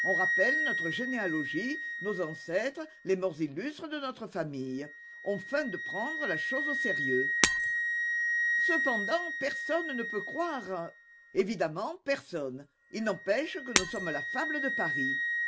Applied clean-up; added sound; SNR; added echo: none; Shatter + Wind instrument, woodwind instrument; -1 dB; none.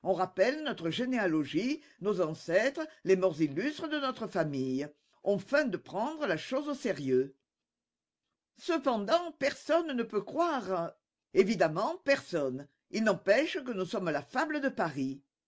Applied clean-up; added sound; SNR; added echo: none; none; none; none.